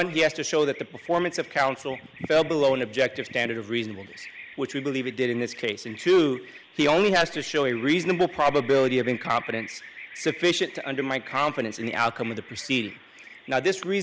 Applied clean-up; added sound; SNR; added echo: none; Bird vocalization, bird call, bird song; 17 dB; none.